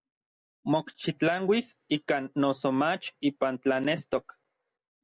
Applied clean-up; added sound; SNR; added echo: none; none; none; none.